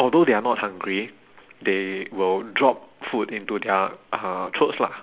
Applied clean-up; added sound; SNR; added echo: none; none; none; none.